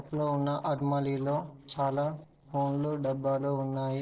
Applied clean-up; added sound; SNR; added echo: neural separator model SepFormer DNS4.